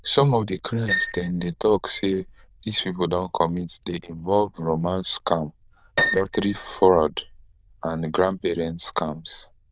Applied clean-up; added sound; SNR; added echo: neural diffusion model UNIVERSE++.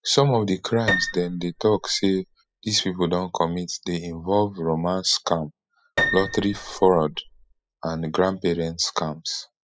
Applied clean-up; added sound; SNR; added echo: classical method spectral subtraction.